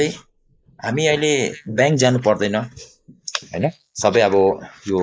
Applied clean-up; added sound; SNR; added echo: neural mask model Resemble Enhance denoiser.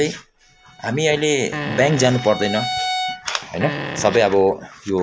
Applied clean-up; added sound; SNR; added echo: none; Fart + Bowed string instrument; 8 dB; none.